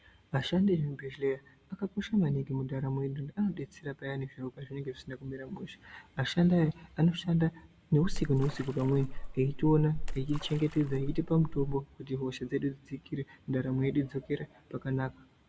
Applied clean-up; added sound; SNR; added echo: none; Splash, splatter; 4 dB; none.